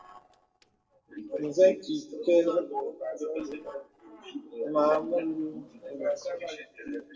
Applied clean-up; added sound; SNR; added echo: neural separator model SepFormer DNS4.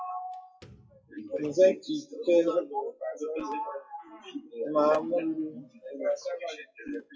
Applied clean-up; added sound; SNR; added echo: classical method WPE with log-MMSE.